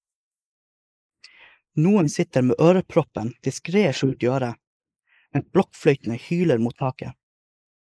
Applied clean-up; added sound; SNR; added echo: neural mask model Resemble Enhance denoiser.